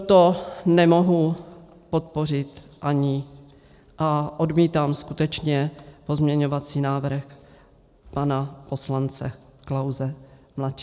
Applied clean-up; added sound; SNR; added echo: none; none; none; none.